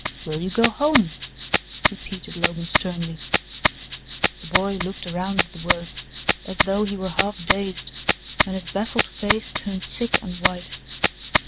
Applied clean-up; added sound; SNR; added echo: none; Rattle (instrument); -2 dB; none.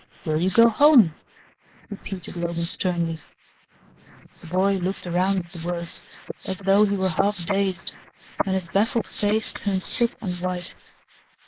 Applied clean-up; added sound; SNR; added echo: neural mask model Resemble Enhance denoiser.